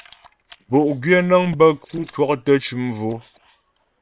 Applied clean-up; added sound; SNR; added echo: neural separator model SepFormer WHAM!.